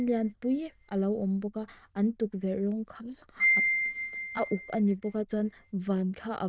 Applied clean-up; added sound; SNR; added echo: neural diffusion model UNIVERSE++.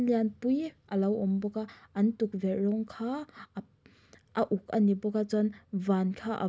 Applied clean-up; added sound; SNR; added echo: none; none; none; none.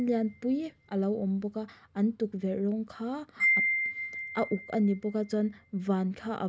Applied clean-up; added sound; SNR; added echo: none; Wind chime; 5 dB; none.